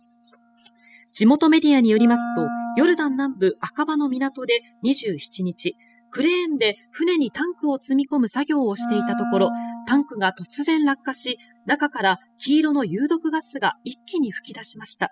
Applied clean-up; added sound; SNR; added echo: classical method spectral subtraction.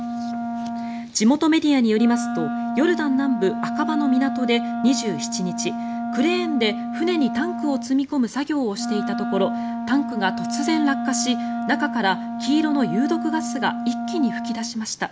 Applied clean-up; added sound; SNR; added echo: none; Wind instrument, woodwind instrument; 4 dB; none.